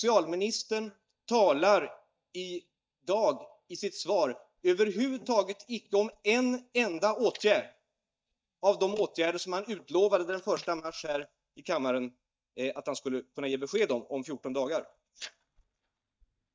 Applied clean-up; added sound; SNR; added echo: neural mask model DeepFilterNet 3.